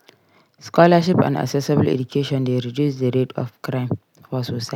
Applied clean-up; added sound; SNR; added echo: none; none; none; none.